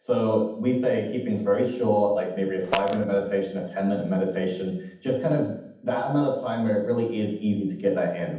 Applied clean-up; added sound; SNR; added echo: none; Fart; 7 dB; reverberation time 0.8 s.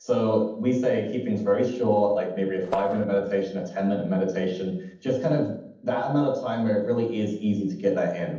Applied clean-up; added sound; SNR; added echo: neural separator model SepFormer DNS4.